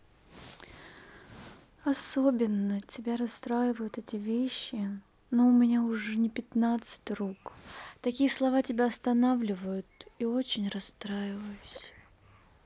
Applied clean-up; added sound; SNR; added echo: none; none; none; none.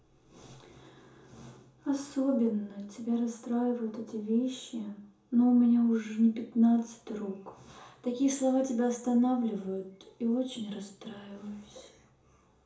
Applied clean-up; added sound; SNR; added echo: none; none; none; reverberation time 0.7 s.